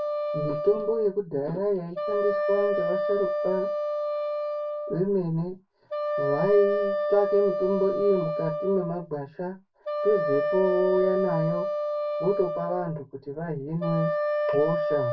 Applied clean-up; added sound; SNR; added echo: none; Wind instrument, woodwind instrument; 1 dB; reverberation time 0.2 s.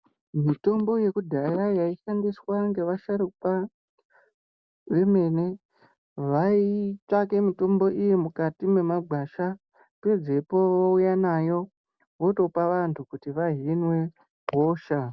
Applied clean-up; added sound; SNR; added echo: none; none; none; none.